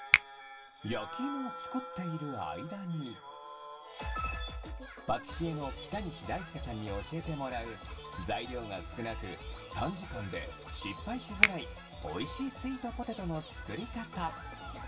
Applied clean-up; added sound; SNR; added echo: none; Finger snapping; -3 dB; reverberation time 0.2 s.